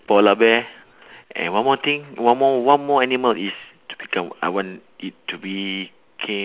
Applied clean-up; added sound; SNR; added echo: none; none; none; none.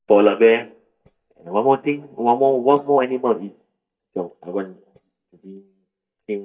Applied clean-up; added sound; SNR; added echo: neural mask model DeepFilterNet 3.